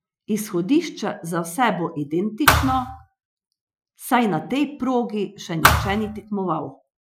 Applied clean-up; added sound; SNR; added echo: classical method Wiener filter.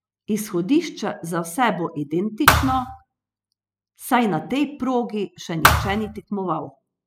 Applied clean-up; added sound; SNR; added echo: classical method spectral subtraction.